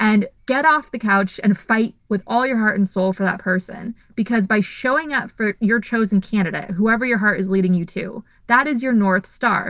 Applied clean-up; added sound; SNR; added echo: none; none; none; none.